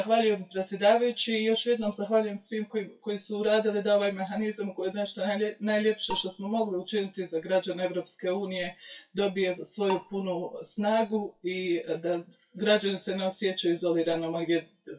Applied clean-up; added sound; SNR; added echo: classical method WPE with log-MMSE.